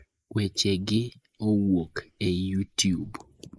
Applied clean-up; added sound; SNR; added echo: neural mask model Resemble Enhance denoiser.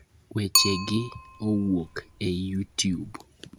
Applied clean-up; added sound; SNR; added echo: none; Bicycle; 2 dB; none.